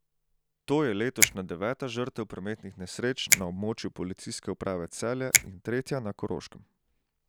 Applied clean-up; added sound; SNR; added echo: none; Finger snapping; 0 dB; none.